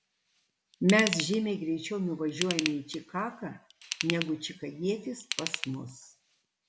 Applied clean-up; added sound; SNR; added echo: none; Ratchet, pawl / Tools; 8 dB; none.